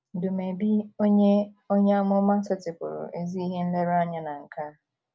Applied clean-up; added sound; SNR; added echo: none; none; none; none.